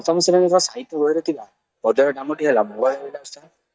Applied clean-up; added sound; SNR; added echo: neural mask model DeepFilterNet 3.